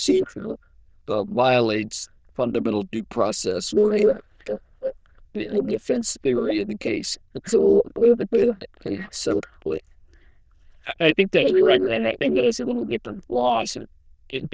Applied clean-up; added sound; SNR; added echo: neural diffusion model UNIVERSE++.